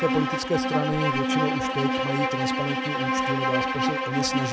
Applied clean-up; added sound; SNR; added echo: none; Bowed string instrument; -3 dB; none.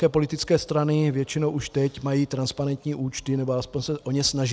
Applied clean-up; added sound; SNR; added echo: none; none; none; none.